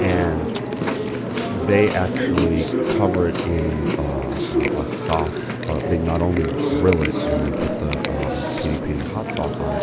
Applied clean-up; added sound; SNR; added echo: none; Chewing, mastication; -1 dB; none.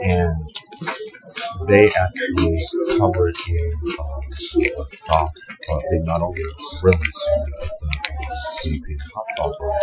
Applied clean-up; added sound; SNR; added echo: classical method Wiener filter.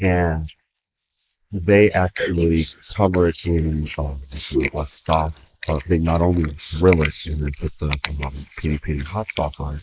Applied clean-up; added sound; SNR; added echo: neural mask model Resemble Enhance denoiser.